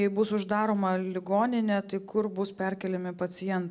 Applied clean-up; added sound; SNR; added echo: none; none; none; none.